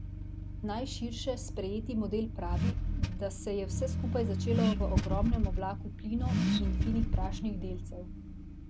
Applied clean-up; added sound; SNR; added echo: none; Accelerating, revving, vroom / Car; -4 dB; none.